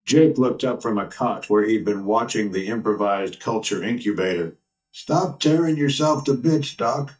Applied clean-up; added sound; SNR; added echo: neural mask model DeepFilterNet 3.